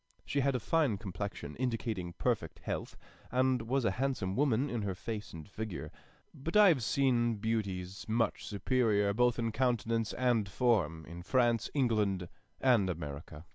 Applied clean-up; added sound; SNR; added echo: none; none; none; none.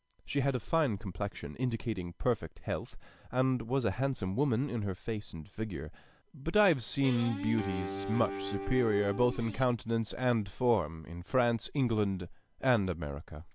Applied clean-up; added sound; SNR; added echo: none; Guitar; 7 dB; none.